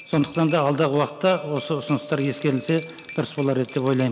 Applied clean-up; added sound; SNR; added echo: none; Cutlery, silverware + Wind instrument, woodwind instrument; 15 dB; none.